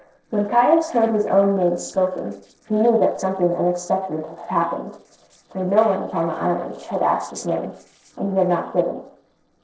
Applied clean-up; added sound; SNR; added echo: neural separator model SepFormer DNS4.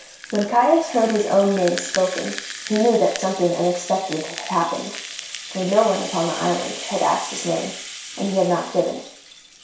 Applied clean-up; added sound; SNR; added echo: none; Rattle (instrument); 12 dB; reverberation time 0.6 s.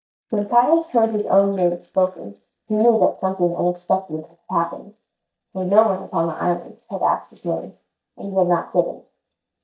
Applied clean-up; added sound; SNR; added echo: neural mask model DeepFilterNet 3.